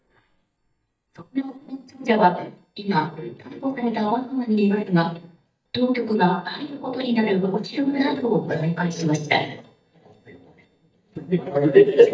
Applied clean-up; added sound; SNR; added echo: neural mask model DeepFilterNet 3.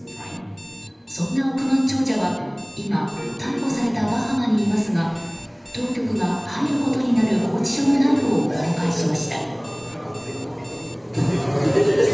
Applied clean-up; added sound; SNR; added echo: none; Alarm; 19 dB; reverberation time 1.1 s.